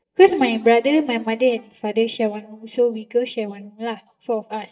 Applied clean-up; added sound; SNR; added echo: neural mask model DeepFilterNet 3.